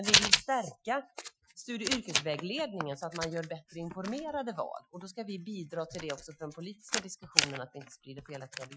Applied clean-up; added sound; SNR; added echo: classical method Wiener filter.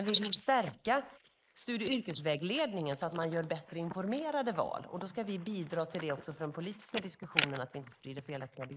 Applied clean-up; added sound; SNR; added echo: neural mask model Resemble Enhance denoiser.